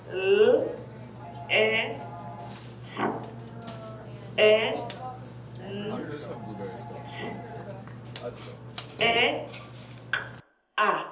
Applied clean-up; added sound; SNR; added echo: none; Burping, eructation; 11 dB; reverberation time 1.2 s.